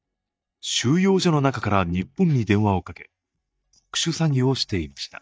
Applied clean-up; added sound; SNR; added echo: neural mask model DeepFilterNet 3.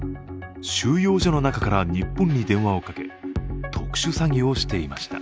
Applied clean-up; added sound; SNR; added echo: none; none; none; none.